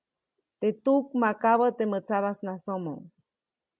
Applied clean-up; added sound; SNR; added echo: none; none; none; none.